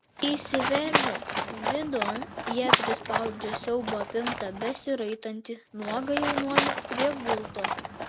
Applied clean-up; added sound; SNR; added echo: none; Livestock, farm animals, working animals; -1 dB; none.